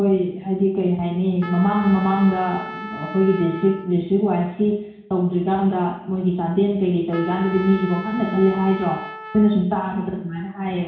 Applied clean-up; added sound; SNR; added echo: none; Trumpet; 14 dB; reverberation time 0.6 s.